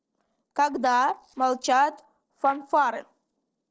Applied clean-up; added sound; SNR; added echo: neural separator model SepFormer DNS4.